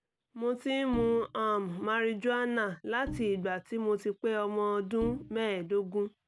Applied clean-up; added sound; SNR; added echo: none; Bowed string instrument; 13 dB; none.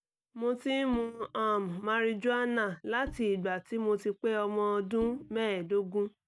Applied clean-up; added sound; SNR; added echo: neural mask model DeepFilterNet 3.